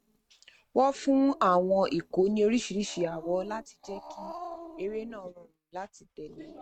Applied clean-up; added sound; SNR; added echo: neural mask model RNNoise.